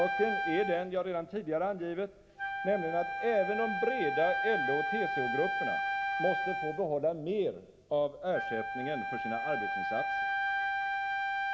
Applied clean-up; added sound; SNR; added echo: none; Wind instrument, woodwind instrument; 1 dB; reverberation time 1.3 s.